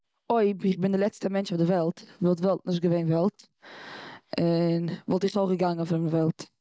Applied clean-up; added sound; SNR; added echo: none; none; none; none.